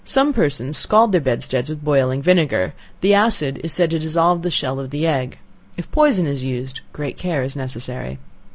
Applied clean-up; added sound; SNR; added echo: none; none; none; none.